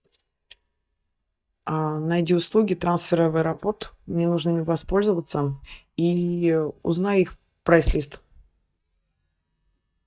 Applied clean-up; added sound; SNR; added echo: neural mask model DeepFilterNet 3.